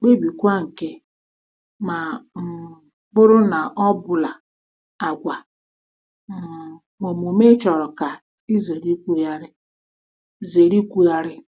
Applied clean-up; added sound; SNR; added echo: none; none; none; none.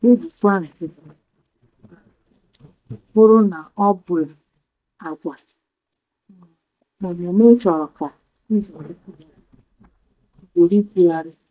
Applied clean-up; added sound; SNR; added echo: neural mask model DeepFilterNet 3.